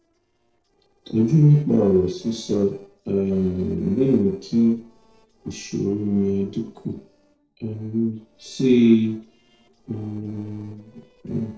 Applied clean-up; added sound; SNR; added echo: neural separator model SepFormer DNS4.